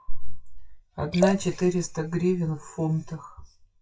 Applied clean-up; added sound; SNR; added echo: classical method WPE with log-MMSE.